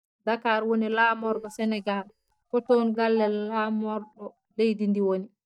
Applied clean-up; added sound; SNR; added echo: neural mask model DeepFilterNet 3.